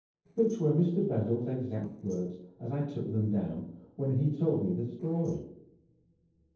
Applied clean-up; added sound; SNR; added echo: neural separator model SepFormer DNS4.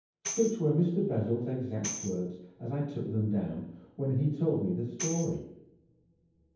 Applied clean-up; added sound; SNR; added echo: none; Tambourine; 11 dB; reverberation time 0.9 s.